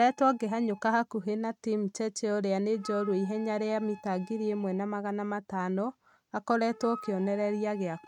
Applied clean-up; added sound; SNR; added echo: neural mask model RNNoise.